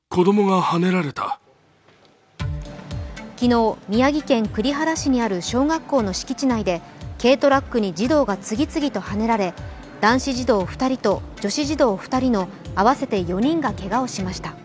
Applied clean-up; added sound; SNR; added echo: none; none; none; none.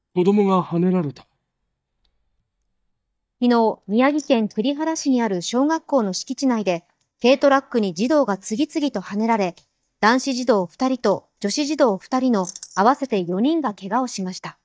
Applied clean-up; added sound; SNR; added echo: neural mask model DeepFilterNet 3.